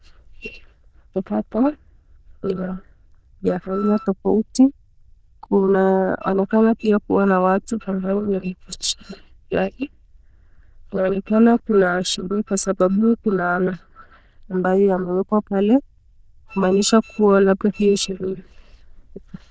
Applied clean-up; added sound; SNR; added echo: neural diffusion model UNIVERSE++.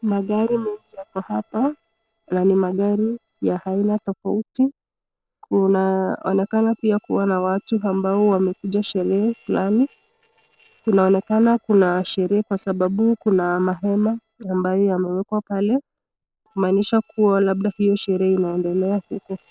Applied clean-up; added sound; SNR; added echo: neural separator model SepFormer DNS4.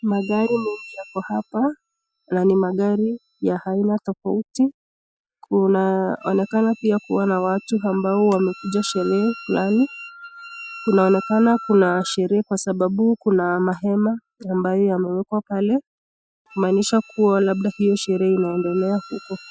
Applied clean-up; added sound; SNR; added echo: classical method Wiener filter.